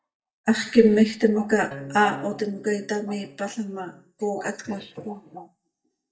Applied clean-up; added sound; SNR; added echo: neural mask model DeepFilterNet 3.